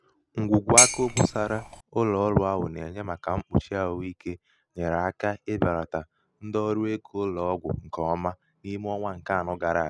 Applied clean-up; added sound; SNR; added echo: none; Dishes, pots, and pans; -4 dB; none.